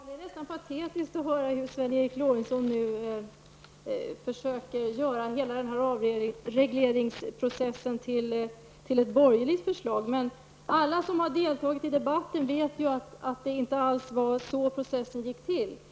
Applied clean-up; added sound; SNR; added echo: none; none; none; none.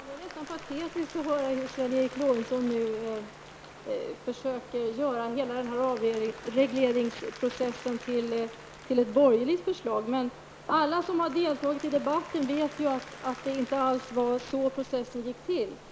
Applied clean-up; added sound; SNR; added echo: none; Applause / Crowd + Stream; 17 dB; none.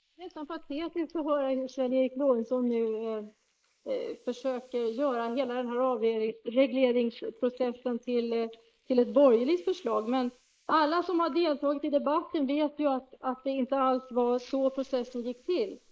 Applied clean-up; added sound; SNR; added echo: neural mask model Resemble Enhance denoiser.